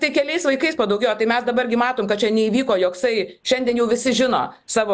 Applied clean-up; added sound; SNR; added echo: none; none; none; none.